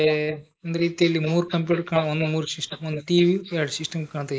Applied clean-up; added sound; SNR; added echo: neural mask model Resemble Enhance denoiser.